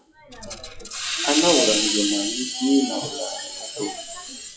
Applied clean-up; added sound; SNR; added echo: classical method WPE with log-MMSE.